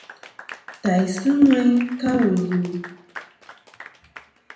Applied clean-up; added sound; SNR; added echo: none; Applause / Clapping; 18 dB; reverberation time 0.8 s.